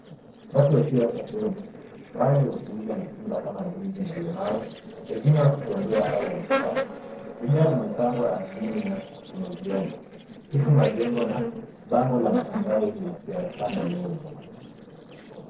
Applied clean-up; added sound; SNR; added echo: neural separator model SepFormer DNS4.